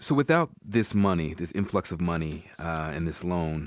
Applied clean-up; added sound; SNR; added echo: none; none; none; none.